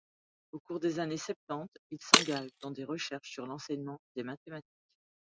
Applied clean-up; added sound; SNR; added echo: classical method Wiener filter.